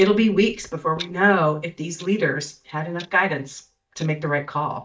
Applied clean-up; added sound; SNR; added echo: neural mask model DeepFilterNet 3.